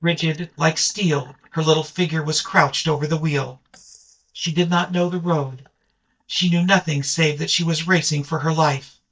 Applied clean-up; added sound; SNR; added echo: neural mask model DeepFilterNet 3.